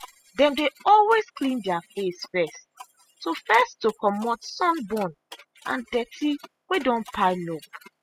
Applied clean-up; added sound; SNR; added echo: classical method spectral subtraction.